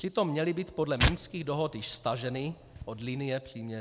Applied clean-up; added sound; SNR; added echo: none; Tearing; 2 dB; none.